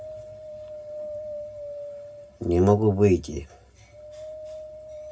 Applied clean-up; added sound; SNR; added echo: none; Wind; 12 dB; reverberation time 0.4 s.